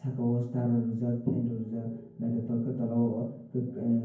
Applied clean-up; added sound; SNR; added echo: none; none; none; reverberation time 0.9 s.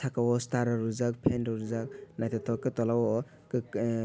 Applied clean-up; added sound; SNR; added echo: none; none; none; none.